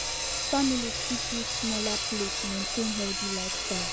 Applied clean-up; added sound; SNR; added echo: none; Sawing; -3 dB; none.